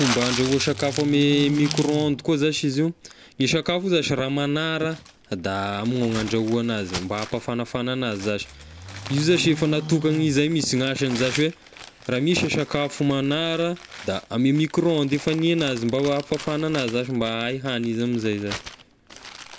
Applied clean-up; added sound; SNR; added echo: none; Livestock, farm animals, working animals + Crumpling, crinkling; 13 dB; none.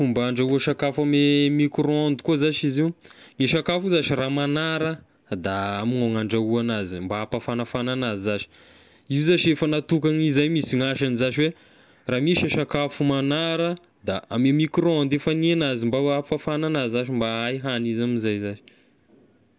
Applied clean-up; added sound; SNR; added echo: none; none; none; none.